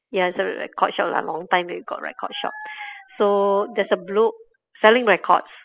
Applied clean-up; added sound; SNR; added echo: classical method spectral subtraction.